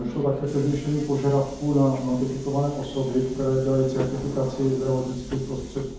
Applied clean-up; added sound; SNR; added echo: none; Subway, metro, underground; 15 dB; reverberation time 1.2 s.